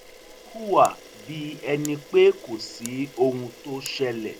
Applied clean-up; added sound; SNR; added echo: none; Camera; 18 dB; none.